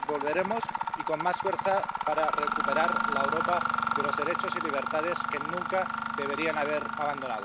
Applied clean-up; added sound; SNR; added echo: none; Mechanisms; -1 dB; none.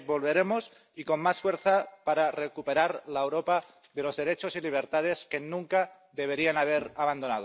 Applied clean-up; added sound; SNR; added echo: none; none; none; none.